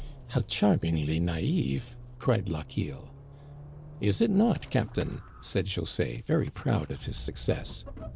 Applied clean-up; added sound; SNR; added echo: none; Squeak / Accelerating, revving, vroom / Vehicle; 14 dB; none.